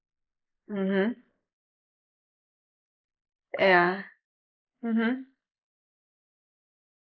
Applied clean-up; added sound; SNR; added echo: neural mask model Resemble Enhance denoiser.